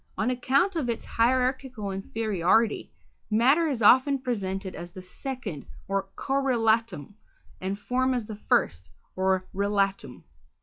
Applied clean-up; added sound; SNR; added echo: classical method log-MMSE.